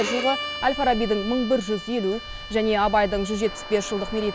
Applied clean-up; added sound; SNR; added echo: none; Bowed string instrument; 10 dB; none.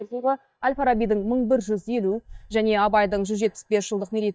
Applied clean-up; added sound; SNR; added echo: neural mask model DeepFilterNet 3.